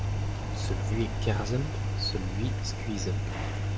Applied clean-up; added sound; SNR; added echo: none; Engine; -4 dB; reverberation time 0.8 s.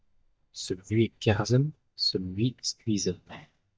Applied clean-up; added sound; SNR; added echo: neural mask model DeepFilterNet 3.